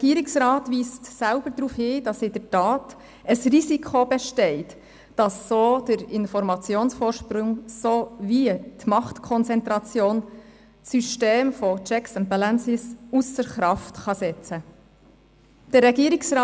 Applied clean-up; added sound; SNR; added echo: none; none; none; none.